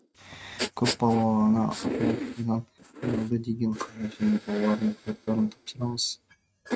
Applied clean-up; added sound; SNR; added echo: neural mask model RNNoise.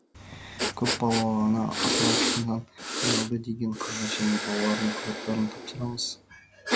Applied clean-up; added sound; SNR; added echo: none; Breathing; 2 dB; none.